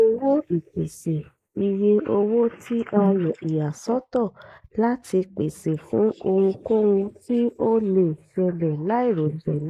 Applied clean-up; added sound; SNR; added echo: neural mask model Resemble Enhance denoiser.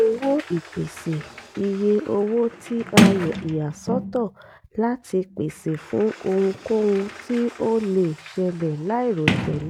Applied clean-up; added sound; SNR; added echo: none; Sliding door; 4 dB; none.